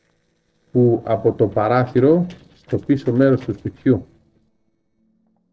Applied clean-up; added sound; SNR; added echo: neural separator model SepFormer DNS4.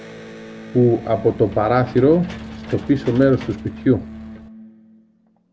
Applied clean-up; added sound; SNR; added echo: none; Engine / Mechanisms + Electric guitar; 15 dB; none.